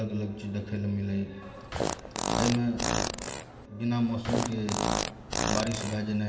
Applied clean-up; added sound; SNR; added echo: none; Fart; 0 dB; reverberation time 1.7 s.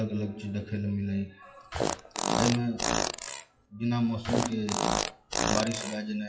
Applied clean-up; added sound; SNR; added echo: classical method WPE with log-MMSE.